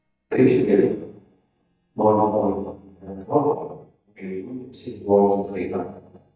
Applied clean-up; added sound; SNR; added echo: neural mask model DeepFilterNet 3.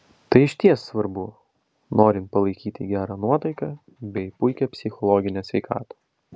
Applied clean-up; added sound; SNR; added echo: none; none; none; none.